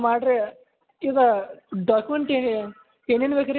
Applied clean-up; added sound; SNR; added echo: none; none; none; none.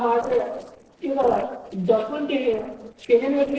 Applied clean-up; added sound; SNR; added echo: neural separator model SepFormer DNS4.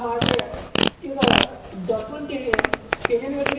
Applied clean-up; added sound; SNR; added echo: none; Fart; -3 dB; reverberation time 1.1 s.